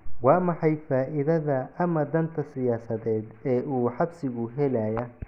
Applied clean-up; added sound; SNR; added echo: none; none; none; none.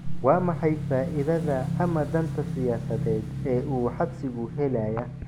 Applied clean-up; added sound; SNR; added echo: none; Motorcycle / Engine; 6 dB; none.